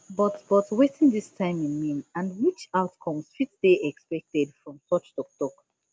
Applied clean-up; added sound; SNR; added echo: none; none; none; none.